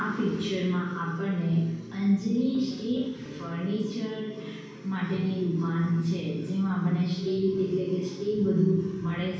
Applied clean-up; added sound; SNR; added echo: none; Guitar; 18 dB; reverberation time 1.2 s.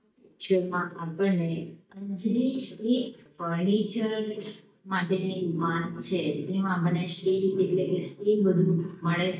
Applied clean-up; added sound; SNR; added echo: neural mask model DeepFilterNet 3.